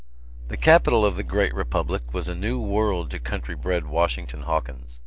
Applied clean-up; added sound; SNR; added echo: none; none; none; none.